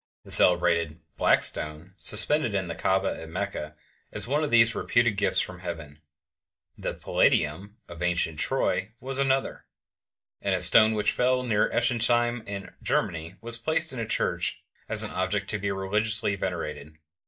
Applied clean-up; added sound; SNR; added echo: neural mask model DeepFilterNet 3.